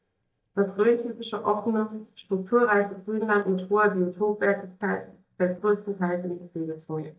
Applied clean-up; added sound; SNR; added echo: neural mask model DeepFilterNet 3.